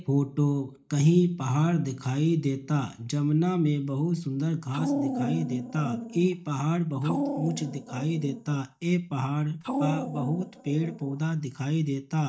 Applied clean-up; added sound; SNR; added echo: neural mask model DeepFilterNet 3.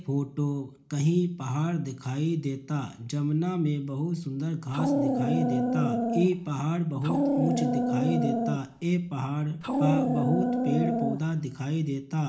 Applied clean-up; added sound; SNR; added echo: none; Dog; -2 dB; reverberation time 0.4 s.